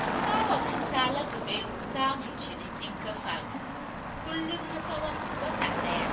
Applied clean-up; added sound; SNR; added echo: none; Motor vehicle (road); -1 dB; reverberation time 0.2 s.